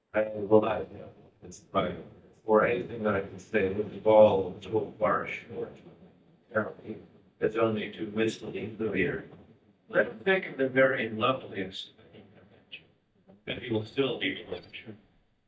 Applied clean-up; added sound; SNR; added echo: neural mask model DeepFilterNet 3.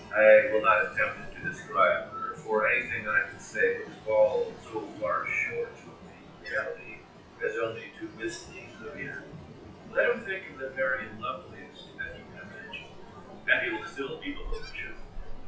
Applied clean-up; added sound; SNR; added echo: classical method WPE with log-MMSE.